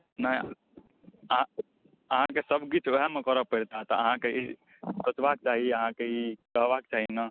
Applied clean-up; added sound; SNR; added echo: none; none; none; none.